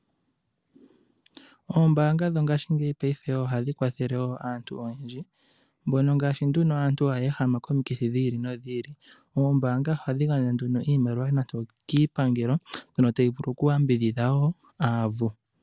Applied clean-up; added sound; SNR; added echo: none; none; none; none.